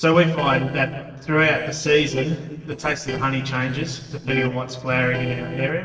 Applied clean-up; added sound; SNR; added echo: neural separator model SepFormer DNS4.